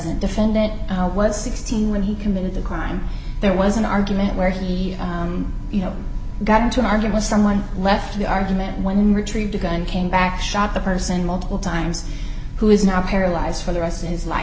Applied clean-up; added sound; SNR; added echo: none; none; none; none.